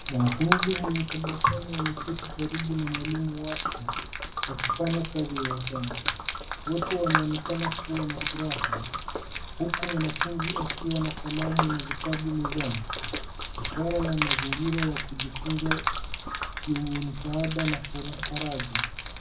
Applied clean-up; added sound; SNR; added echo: none; Gurgling / Liquid; 1 dB; reverberation time 0.4 s.